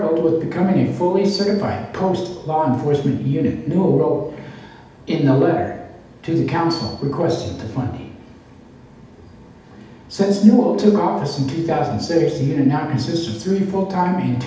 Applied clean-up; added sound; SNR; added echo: none; none; none; reverberation time 0.8 s.